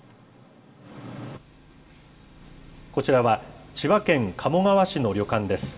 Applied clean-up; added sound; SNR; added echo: none; none; none; reverberation time 0.2 s.